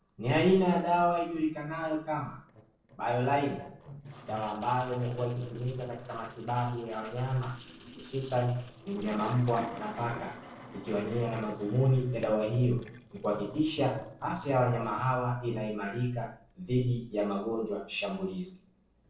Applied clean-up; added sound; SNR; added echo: neural separator model SepFormer DNS4.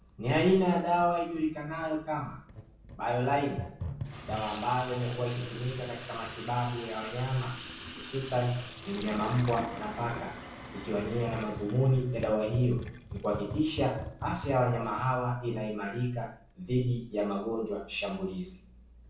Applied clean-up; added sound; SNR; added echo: none; Sink (filling or washing) / Water tap, faucet; 12 dB; reverberation time 0.4 s.